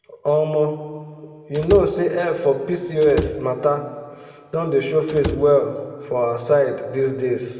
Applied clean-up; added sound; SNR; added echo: none; Slam / Wood; 9 dB; reverberation time 1.8 s.